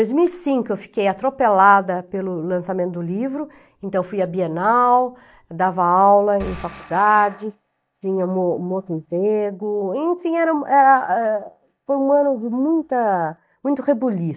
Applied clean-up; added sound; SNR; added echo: neural mask model DeepFilterNet 3.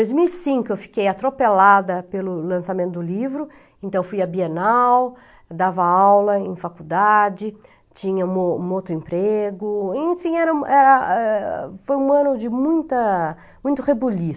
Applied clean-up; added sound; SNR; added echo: none; none; none; none.